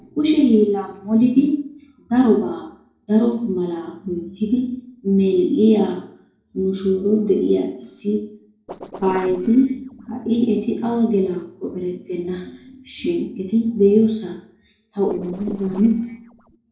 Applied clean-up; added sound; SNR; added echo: neural separator model SepFormer DNS4.